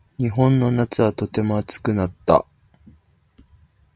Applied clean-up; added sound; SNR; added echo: none; none; none; none.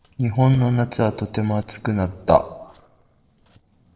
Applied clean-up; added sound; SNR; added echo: neural separator model SepFormer DNS4.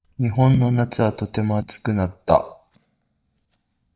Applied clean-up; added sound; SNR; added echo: neural mask model DeepFilterNet 3.